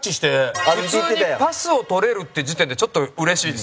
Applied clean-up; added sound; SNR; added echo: none; none; none; none.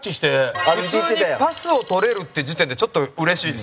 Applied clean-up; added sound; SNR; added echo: none; Alarm; 15 dB; none.